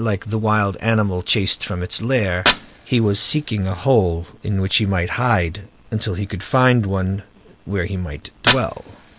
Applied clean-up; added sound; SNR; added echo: none; Fire; 10 dB; none.